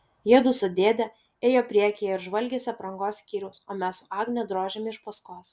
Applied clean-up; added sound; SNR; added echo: none; none; none; none.